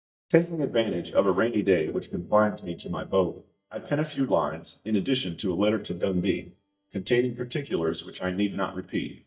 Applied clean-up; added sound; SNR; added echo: neural mask model DeepFilterNet 3.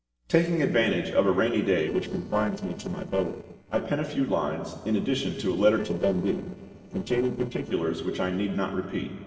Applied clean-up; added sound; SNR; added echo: neural separator model SepFormer DNS4.